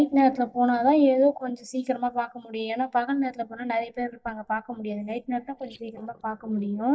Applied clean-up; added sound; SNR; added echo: neural mask model DeepFilterNet 3.